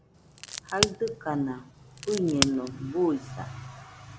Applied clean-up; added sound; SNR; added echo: none; Crack; 3 dB; none.